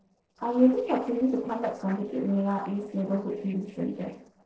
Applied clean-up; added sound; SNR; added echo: neural separator model SepFormer DNS4.